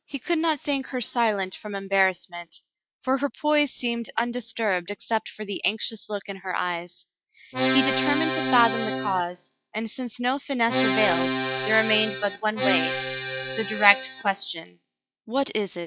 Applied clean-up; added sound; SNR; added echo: classical method log-MMSE.